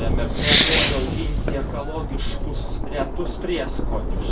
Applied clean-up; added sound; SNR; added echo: none; Fireworks; 0 dB; reverberation time 0.2 s.